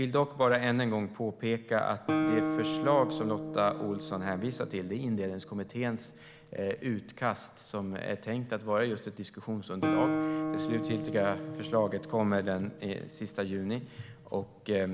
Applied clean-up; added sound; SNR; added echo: none; Guitar; 5 dB; none.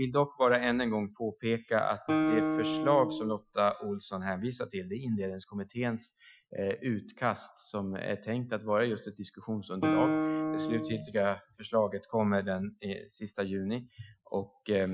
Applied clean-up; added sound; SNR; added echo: classical method Wiener filter.